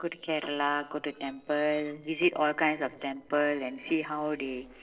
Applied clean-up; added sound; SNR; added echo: neural separator model SepFormer DNS4.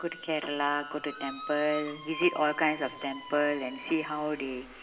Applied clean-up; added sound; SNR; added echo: none; Squeak; 14 dB; reverberation time 1.1 s.